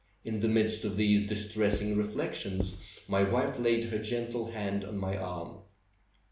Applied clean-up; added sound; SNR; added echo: none; Writing; 6 dB; none.